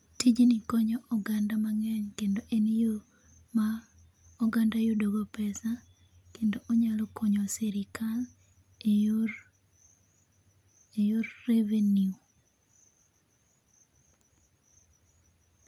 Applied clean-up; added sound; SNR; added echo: none; none; none; none.